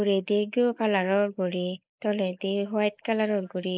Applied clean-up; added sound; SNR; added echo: neural mask model Resemble Enhance denoiser.